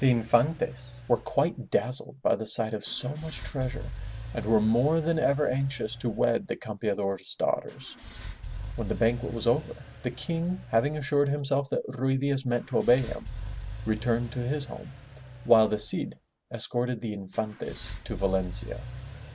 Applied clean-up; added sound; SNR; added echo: none; Engine / Car; 13 dB; none.